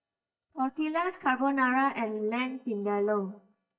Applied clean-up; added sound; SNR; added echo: neural mask model DeepFilterNet 3.